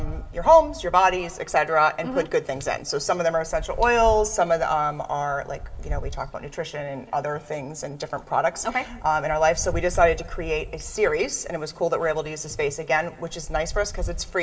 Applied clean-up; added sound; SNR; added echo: none; Wind; 11 dB; reverberation time 1.4 s.